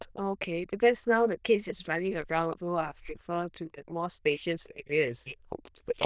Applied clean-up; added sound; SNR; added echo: neural diffusion model UNIVERSE++.